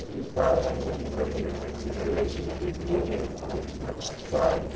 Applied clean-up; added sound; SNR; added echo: neural separator model SepFormer DNS4.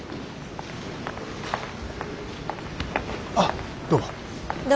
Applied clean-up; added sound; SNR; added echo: none; none; none; none.